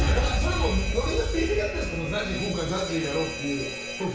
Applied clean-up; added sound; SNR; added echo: none; Alarm; -1 dB; reverberation time 0.6 s.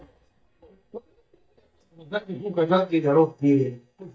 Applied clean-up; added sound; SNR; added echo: neural mask model DeepFilterNet 3.